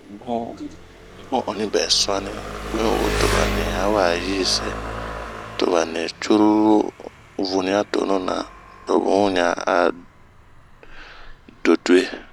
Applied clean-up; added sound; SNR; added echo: none; Engine; 9 dB; none.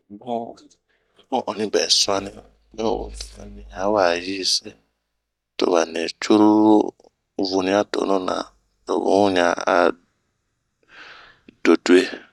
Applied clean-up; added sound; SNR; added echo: neural mask model DeepFilterNet 3.